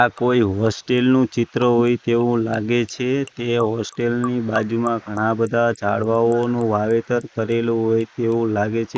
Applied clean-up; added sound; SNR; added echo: neural mask model Resemble Enhance denoiser.